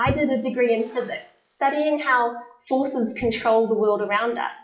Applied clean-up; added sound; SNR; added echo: classical method WPE with log-MMSE.